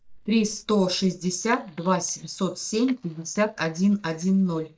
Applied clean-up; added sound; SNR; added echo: neural mask model DeepFilterNet 3.